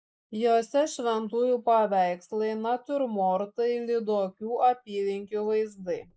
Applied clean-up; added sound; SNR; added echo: neural mask model Resemble Enhance denoiser.